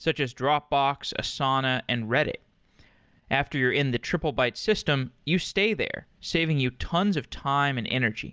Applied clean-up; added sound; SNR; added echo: none; none; none; none.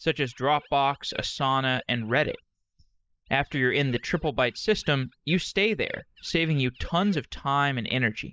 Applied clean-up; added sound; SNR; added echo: neural mask model Resemble Enhance denoiser.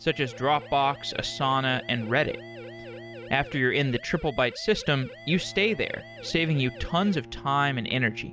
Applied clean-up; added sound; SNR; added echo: none; Bowed string instrument + Siren; 16 dB; none.